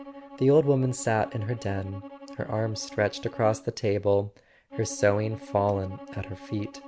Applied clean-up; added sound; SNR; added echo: none; Bowed string instrument; 17 dB; none.